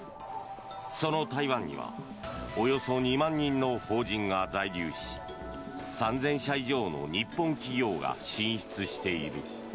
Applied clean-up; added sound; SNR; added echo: none; Telephone; 20 dB; none.